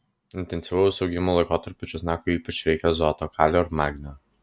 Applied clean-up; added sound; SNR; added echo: none; none; none; none.